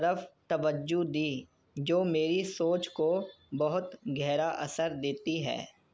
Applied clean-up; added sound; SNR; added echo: none; none; none; none.